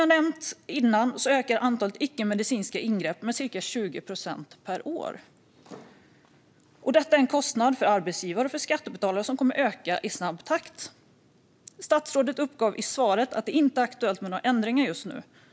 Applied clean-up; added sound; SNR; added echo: none; none; none; none.